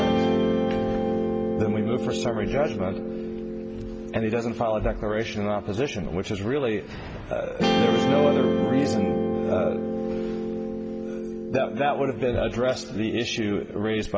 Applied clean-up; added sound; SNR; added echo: none; Guitar; 0 dB; none.